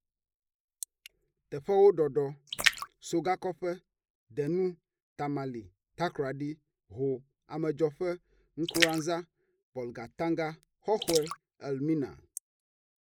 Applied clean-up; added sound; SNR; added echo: neural mask model Resemble Enhance denoiser.